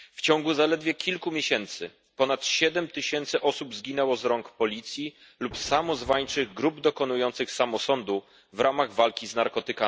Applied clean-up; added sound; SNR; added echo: none; Thunder; 18 dB; none.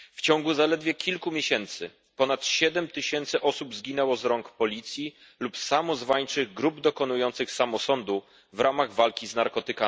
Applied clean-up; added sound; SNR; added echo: none; none; none; none.